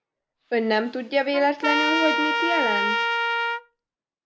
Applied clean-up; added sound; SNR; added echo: none; Trumpet; 0 dB; none.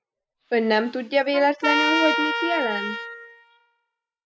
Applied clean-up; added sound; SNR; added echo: classical method spectral subtraction.